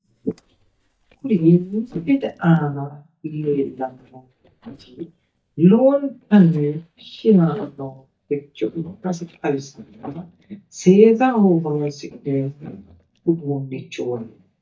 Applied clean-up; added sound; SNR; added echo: neural mask model DeepFilterNet 3.